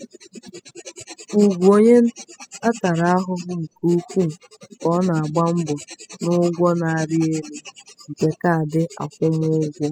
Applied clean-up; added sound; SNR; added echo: classical method spectral subtraction.